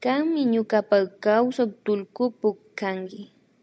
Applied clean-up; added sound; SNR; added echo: none; none; none; none.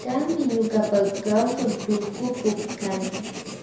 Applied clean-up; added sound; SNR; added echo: none; Writing; 9 dB; reverberation time 0.7 s.